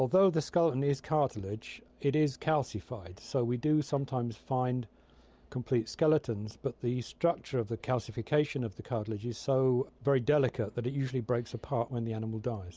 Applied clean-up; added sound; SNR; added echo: none; none; none; none.